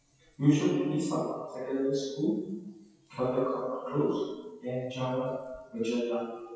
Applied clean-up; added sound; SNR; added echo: classical method WPE with log-MMSE.